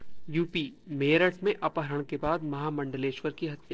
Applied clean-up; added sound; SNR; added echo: neural separator model SepFormer DNS4.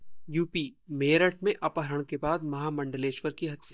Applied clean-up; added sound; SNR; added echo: neural mask model DeepFilterNet 3.